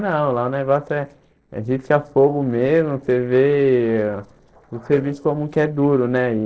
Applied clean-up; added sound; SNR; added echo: neural separator model SepFormer DNS4.